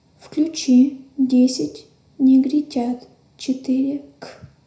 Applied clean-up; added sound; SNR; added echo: none; none; none; reverberation time 0.5 s.